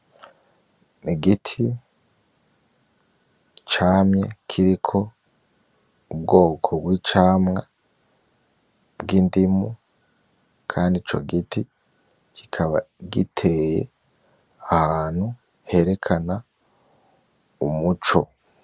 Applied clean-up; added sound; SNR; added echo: none; none; none; none.